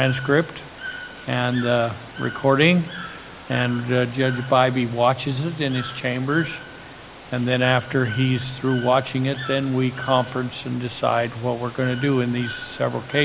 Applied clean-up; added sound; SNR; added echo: none; Water / Bird; 14 dB; none.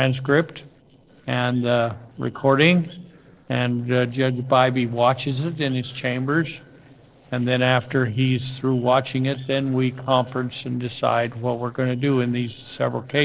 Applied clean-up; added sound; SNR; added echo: neural separator model SepFormer DNS4.